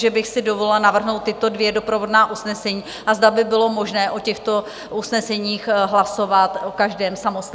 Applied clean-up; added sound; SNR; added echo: none; none; none; none.